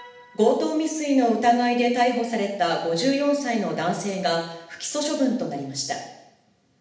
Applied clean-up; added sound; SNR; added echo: none; none; none; reverberation time 0.8 s.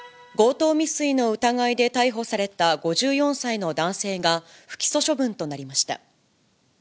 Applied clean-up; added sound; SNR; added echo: none; none; none; none.